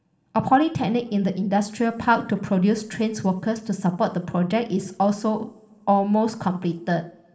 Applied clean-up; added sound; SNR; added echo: none; none; none; reverberation time 0.7 s.